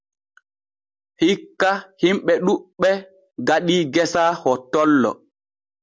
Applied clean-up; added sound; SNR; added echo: none; none; none; none.